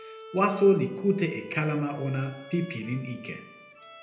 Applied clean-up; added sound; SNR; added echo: none; Bowed string instrument; 18 dB; reverberation time 0.7 s.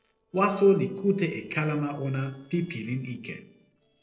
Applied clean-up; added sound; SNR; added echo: neural separator model SepFormer DNS4.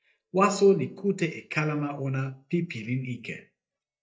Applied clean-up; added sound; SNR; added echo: neural mask model DeepFilterNet 3.